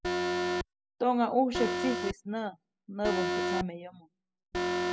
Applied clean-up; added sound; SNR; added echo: classical method spectral subtraction.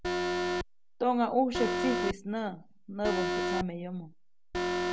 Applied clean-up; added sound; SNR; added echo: none; Alarm; 0 dB; none.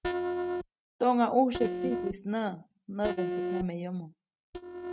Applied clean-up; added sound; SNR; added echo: neural mask model RNNoise.